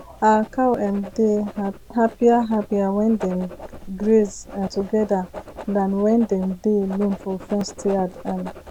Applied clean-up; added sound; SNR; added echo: none; Writing; 17 dB; none.